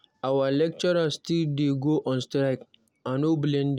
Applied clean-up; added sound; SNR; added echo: none; none; none; none.